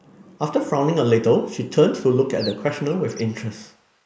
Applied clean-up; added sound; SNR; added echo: neural mask model Resemble Enhance denoiser.